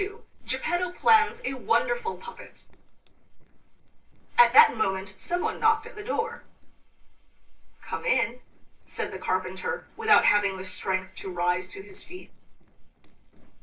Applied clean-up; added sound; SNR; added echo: neural separator model SepFormer DNS4.